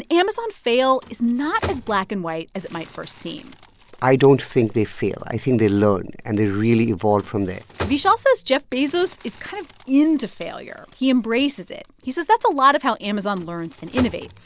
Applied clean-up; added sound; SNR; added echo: none; Crumpling, crinkling; 19 dB; none.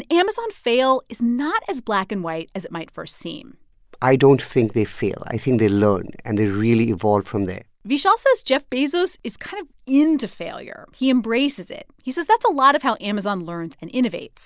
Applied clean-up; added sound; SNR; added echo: none; none; none; none.